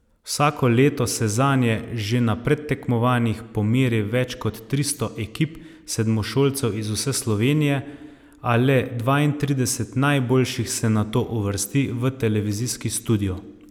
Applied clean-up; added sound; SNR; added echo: none; none; none; none.